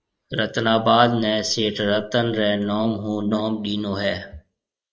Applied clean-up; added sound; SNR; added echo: neural mask model Resemble Enhance denoiser.